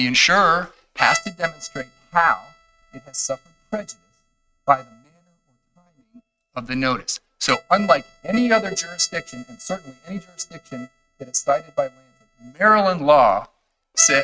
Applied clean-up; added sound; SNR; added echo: neural mask model RNNoise.